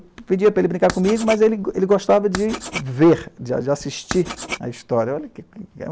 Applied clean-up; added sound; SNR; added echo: none; Writing; 13 dB; none.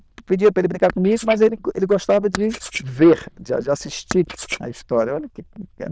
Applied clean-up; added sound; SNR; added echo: neural diffusion model UNIVERSE++.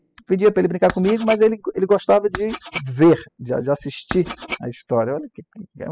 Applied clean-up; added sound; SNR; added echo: classical method spectral subtraction.